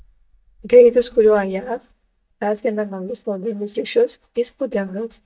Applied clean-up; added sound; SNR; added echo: neural mask model DeepFilterNet 3.